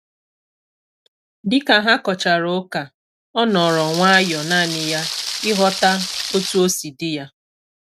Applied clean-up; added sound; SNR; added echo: none; Rain; 7 dB; none.